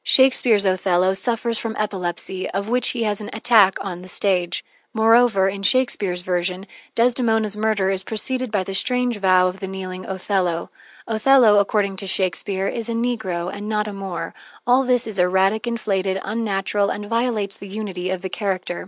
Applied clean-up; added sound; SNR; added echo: none; none; none; none.